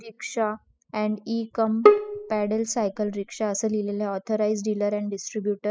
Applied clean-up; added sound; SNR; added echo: classical method spectral subtraction.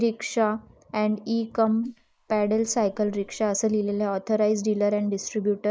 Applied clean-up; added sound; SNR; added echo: neural mask model Resemble Enhance denoiser.